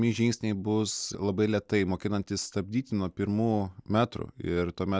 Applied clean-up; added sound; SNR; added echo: none; none; none; none.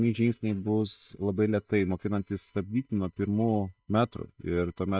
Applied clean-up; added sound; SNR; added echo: neural mask model DeepFilterNet 3.